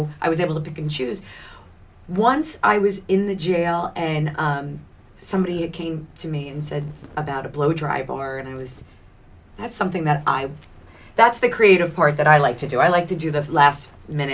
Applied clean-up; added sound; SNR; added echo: none; none; none; none.